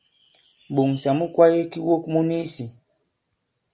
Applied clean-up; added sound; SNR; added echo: none; none; none; none.